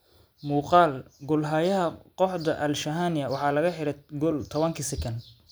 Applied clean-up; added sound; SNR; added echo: none; none; none; none.